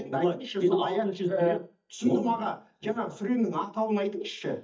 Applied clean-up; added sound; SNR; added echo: neural mask model DeepFilterNet 3.